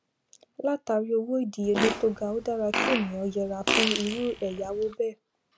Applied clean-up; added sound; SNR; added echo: none; Fart; 2 dB; none.